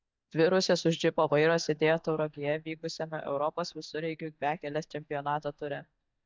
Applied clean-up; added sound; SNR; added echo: neural mask model DeepFilterNet 3.